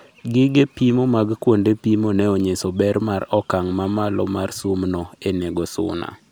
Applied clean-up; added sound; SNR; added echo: none; none; none; none.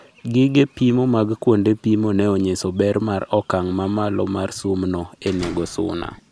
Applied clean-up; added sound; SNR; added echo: none; Slam; 17 dB; none.